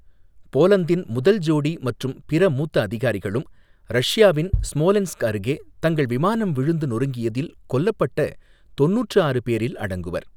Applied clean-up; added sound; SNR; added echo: none; Bass drum; 10 dB; none.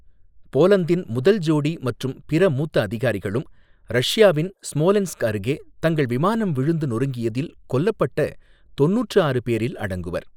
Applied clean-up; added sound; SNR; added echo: neural mask model Resemble Enhance denoiser.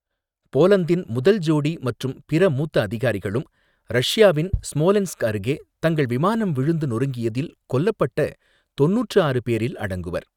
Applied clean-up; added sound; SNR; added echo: neural mask model RNNoise.